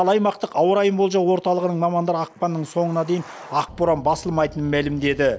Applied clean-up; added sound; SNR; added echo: none; none; none; none.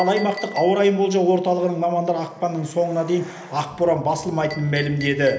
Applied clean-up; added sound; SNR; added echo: none; Chink, clink; 20 dB; reverberation time 0.8 s.